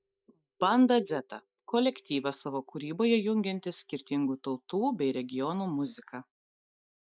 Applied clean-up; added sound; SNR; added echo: neural mask model DeepFilterNet 3.